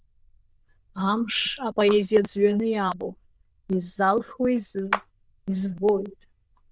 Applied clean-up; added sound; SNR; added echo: neural diffusion model UNIVERSE++.